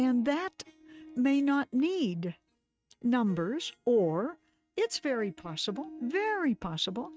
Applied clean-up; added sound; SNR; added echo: neural mask model RNNoise.